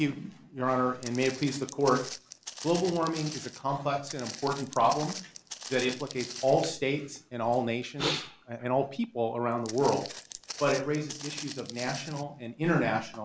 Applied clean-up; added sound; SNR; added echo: none; Walk, footsteps; 12 dB; none.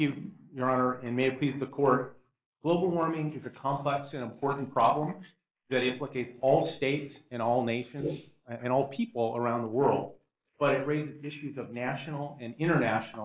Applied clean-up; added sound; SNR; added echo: neural mask model Resemble Enhance denoiser.